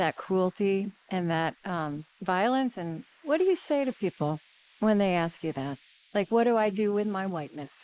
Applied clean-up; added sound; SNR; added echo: neural mask model Resemble Enhance denoiser.